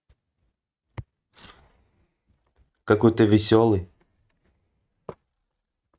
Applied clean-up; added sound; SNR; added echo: neural mask model RNNoise.